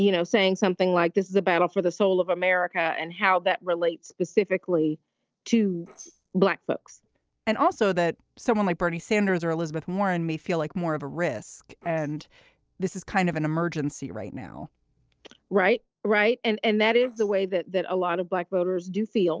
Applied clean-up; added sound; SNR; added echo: neural separator model SepFormer DNS4.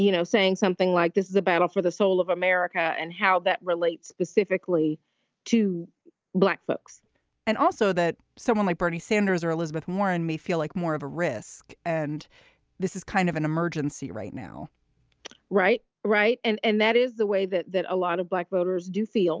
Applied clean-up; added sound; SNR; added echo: none; none; none; none.